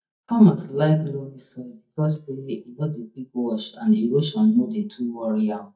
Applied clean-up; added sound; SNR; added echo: neural mask model DeepFilterNet 3.